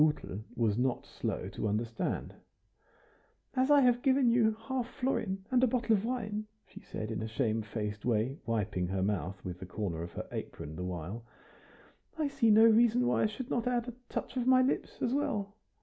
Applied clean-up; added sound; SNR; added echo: none; none; none; none.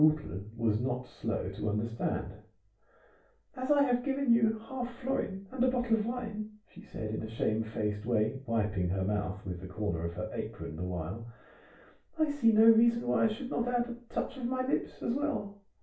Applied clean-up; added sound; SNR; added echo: none; none; none; reverberation time 0.3 s.